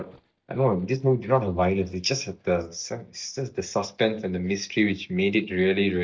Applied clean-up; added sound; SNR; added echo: neural mask model DeepFilterNet 3.